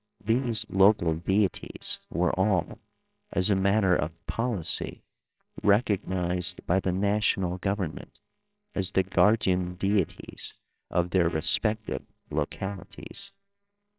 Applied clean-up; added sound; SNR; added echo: neural separator model SepFormer WHAMR!.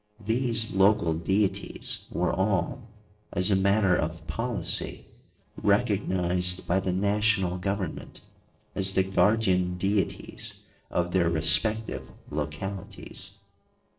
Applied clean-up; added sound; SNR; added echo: neural separator model SepFormer DNS4.